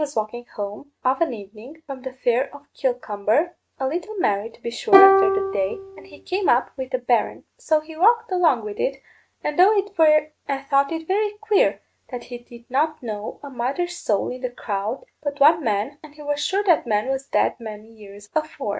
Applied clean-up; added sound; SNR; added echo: neural mask model RNNoise.